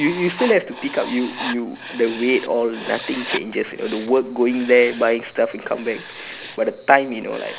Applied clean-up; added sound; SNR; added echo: none; Writing; 14 dB; none.